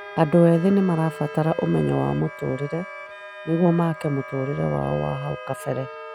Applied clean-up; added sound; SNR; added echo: none; Bowed string instrument + Wind instrument, woodwind instrument; 14 dB; none.